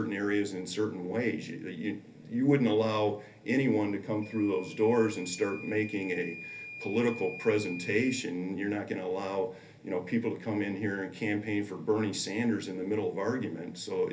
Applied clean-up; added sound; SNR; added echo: none; Microwave oven / Alarm; 19 dB; reverberation time 0.3 s.